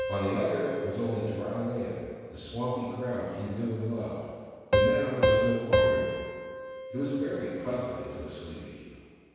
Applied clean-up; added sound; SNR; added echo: none; Piano; -1 dB; reverberation time 1.9 s.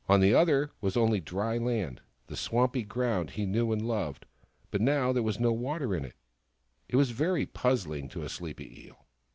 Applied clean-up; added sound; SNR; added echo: none; none; none; none.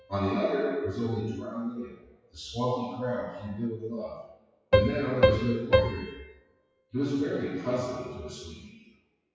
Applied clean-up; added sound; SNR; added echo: classical method WPE with log-MMSE.